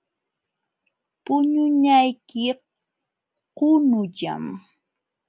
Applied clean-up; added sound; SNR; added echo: none; none; none; none.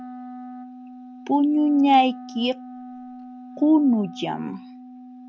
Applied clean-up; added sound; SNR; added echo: none; Wind instrument, woodwind instrument; 16 dB; none.